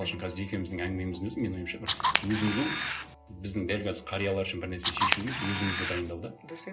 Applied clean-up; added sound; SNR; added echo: none; Camera; -2 dB; reverberation time 0.2 s.